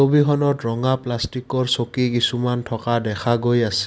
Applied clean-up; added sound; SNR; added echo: none; none; none; none.